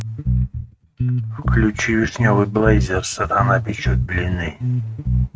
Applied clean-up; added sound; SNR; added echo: neural mask model RNNoise.